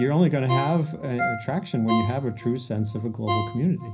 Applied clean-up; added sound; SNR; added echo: none; Ringtone; 8 dB; reverberation time 0.5 s.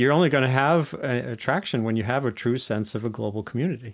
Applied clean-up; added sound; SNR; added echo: none; none; none; none.